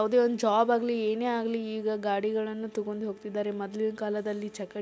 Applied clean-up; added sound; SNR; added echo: none; none; none; none.